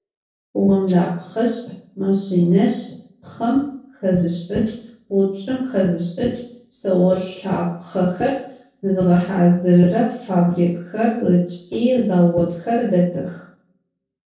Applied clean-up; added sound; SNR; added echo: neural separator model SepFormer DNS4.